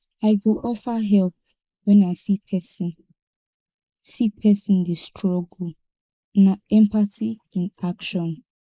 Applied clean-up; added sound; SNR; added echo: neural mask model Resemble Enhance denoiser.